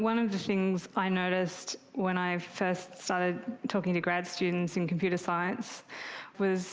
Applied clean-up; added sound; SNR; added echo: none; none; none; none.